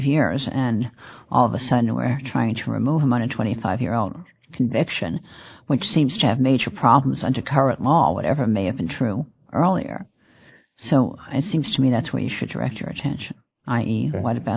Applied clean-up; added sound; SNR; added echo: neural mask model Resemble Enhance denoiser.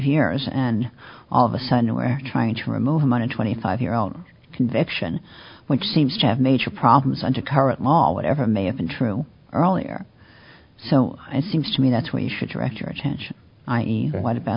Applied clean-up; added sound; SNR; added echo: none; none; none; none.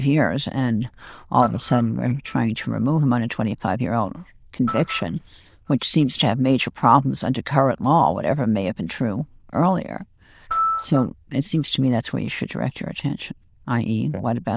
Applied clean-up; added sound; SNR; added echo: neural diffusion model UNIVERSE++.